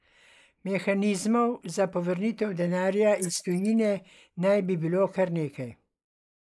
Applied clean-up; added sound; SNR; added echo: neural mask model Resemble Enhance denoiser.